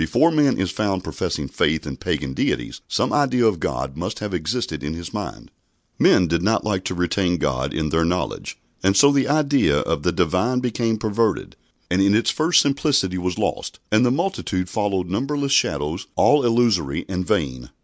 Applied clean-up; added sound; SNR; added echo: none; none; none; none.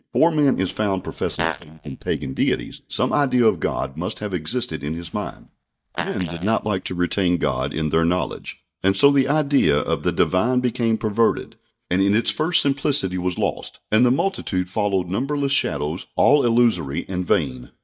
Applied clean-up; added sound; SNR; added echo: neural mask model DeepFilterNet 3.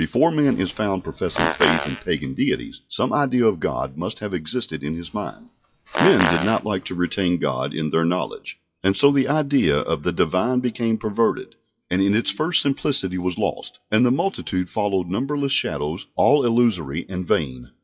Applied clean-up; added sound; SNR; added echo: classical method WPE with log-MMSE.